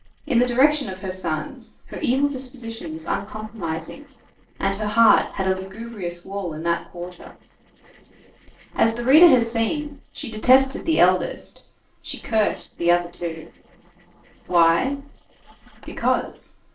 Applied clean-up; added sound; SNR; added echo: neural separator model SepFormer DNS4.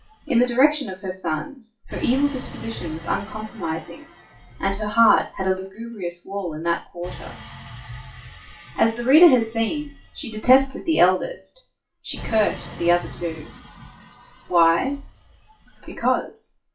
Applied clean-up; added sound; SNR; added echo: classical method WPE with log-MMSE.